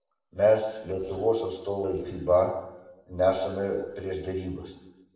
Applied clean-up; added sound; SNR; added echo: neural separator model SepFormer DNS4.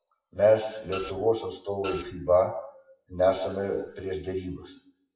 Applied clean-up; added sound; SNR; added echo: classical method WPE with log-MMSE.